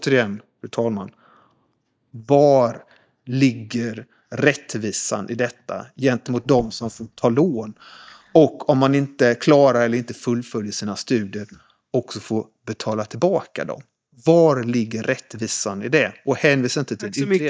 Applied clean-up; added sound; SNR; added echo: neural mask model DeepFilterNet 3.